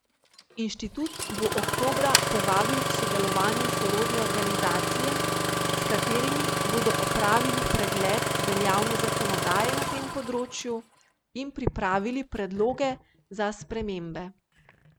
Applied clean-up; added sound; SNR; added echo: none; Engine starting; -1 dB; none.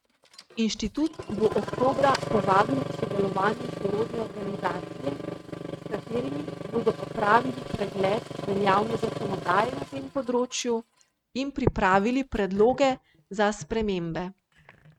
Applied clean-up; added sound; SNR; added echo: neural mask model RNNoise.